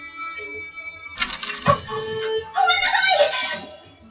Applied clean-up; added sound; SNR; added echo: classical method WPE with log-MMSE.